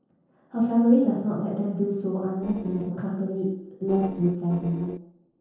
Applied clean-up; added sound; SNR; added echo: neural separator model SepFormer DNS4.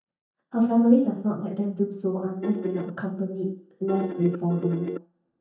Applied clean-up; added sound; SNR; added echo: neural mask model DeepFilterNet 3.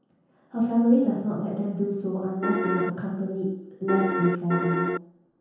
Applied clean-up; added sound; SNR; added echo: none; Piano; 0 dB; reverberation time 0.9 s.